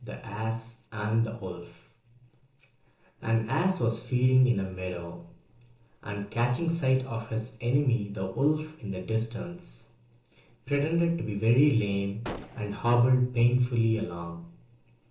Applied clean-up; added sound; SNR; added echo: neural separator model SepFormer DNS4.